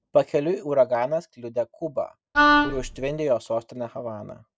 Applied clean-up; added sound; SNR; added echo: none; Wind instrument, woodwind instrument; -5 dB; none.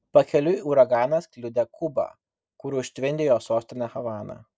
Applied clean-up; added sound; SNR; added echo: none; none; none; none.